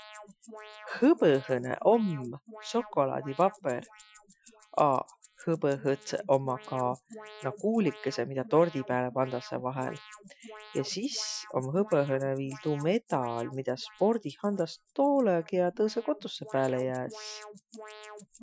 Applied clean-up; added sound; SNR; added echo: classical method Wiener filter.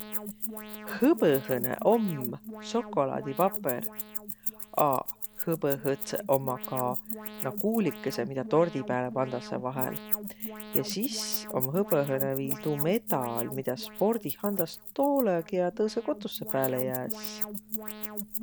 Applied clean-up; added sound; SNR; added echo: none; Alarm + Keys jangling; 7 dB; none.